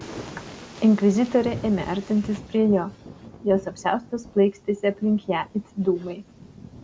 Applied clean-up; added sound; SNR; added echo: none; Thunder; 17 dB; none.